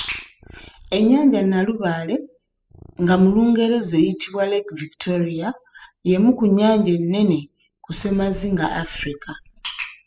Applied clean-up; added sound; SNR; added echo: classical method spectral subtraction.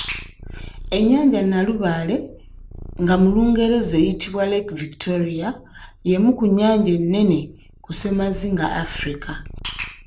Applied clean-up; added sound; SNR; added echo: none; Purr; 16 dB; none.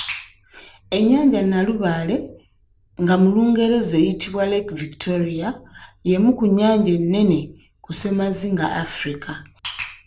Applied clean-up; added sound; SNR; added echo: none; none; none; none.